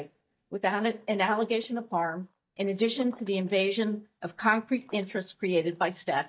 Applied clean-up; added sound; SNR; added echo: neural mask model DeepFilterNet 3.